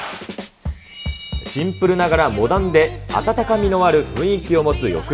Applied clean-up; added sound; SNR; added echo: none; none; none; none.